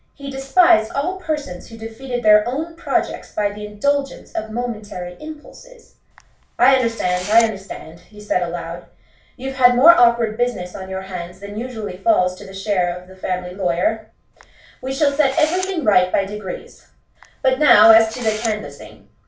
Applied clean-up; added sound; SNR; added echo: none; Camera; 16 dB; reverberation time 0.3 s.